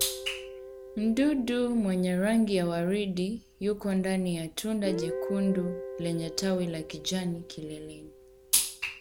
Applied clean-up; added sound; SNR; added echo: none; Guitar; 12 dB; none.